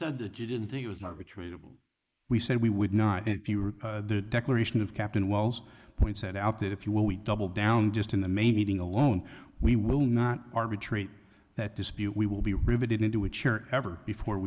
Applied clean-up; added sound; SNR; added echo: neural mask model Resemble Enhance denoiser.